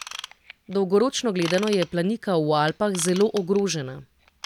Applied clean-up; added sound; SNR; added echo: none; Ratchet, pawl / Tools; 17 dB; none.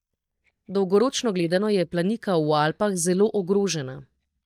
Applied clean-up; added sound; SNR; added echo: neural mask model DeepFilterNet 3.